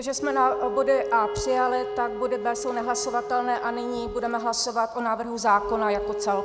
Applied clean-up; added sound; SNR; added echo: none; Wind instrument, woodwind instrument; 7 dB; none.